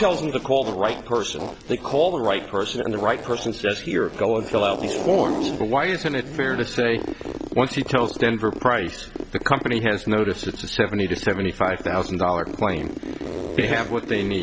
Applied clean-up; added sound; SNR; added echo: none; Zipper (clothing); 9 dB; none.